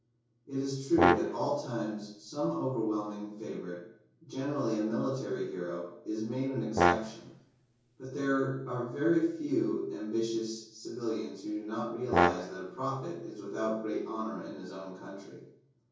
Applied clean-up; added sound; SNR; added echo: none; Brass instrument; -2 dB; reverberation time 0.6 s.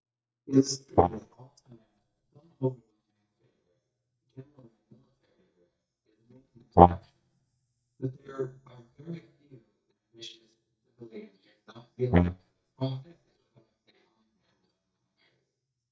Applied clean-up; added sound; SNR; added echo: neural mask model DeepFilterNet 3.